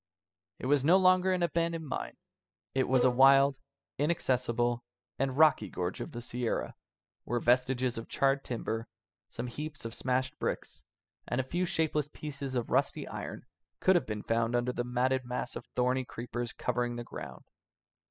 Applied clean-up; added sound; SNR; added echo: classical method spectral subtraction.